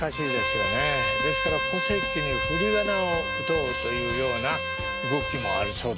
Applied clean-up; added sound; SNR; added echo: none; Bowed string instrument; 0 dB; none.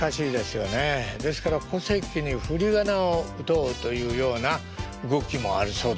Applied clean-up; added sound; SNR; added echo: none; none; none; none.